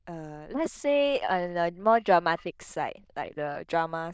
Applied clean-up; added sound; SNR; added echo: neural diffusion model UNIVERSE++.